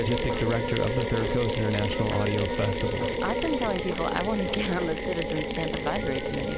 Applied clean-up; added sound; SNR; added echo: none; Mechanisms; 1 dB; none.